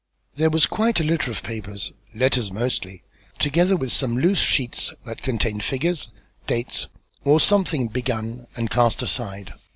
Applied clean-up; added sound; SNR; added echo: none; none; none; none.